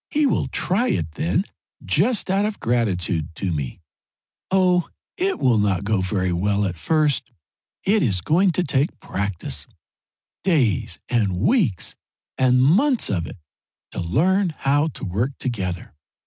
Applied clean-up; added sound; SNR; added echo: none; none; none; none.